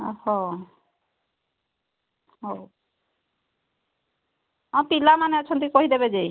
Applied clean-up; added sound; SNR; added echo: none; none; none; none.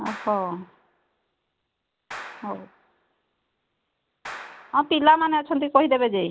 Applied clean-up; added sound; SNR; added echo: none; Clapping; 19 dB; none.